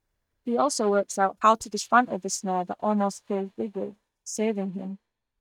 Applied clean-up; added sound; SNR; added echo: neural mask model DeepFilterNet 3.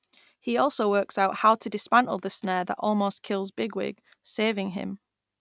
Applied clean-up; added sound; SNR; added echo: none; none; none; none.